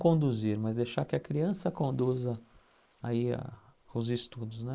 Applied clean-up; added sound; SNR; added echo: neural mask model Resemble Enhance denoiser.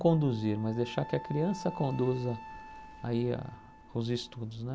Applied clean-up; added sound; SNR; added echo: none; Wind instrument, woodwind instrument; 16 dB; none.